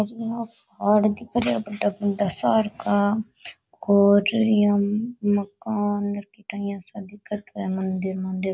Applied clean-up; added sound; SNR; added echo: none; none; none; none.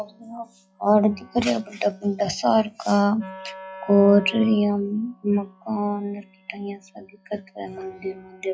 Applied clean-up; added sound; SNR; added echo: classical method log-MMSE.